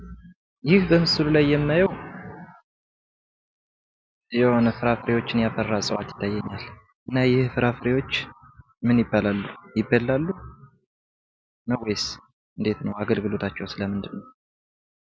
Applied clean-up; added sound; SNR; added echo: none; none; none; none.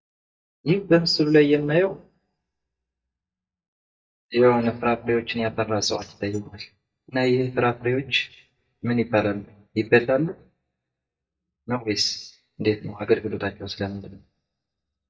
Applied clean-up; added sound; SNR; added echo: neural mask model DeepFilterNet 3.